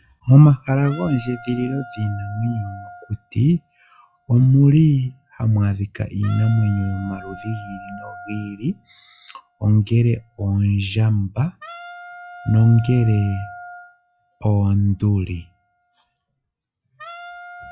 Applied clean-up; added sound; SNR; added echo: classical method log-MMSE.